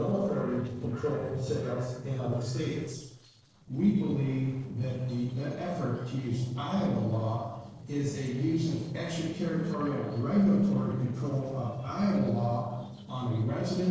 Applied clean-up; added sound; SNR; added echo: neural separator model SepFormer DNS4.